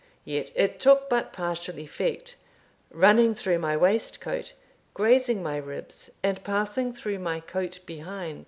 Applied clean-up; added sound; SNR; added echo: none; none; none; none.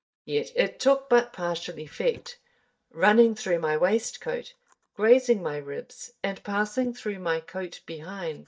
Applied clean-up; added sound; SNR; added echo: neural mask model DeepFilterNet 3.